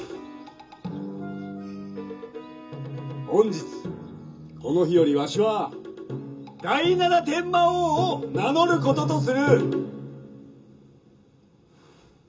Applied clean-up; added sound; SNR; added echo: none; none; none; reverberation time 0.2 s.